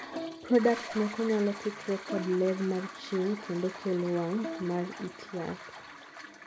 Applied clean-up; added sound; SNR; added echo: none; Bowed string instrument + Toilet flush; 11 dB; none.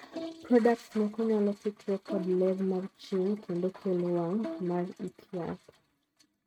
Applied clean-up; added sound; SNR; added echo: neural mask model RNNoise.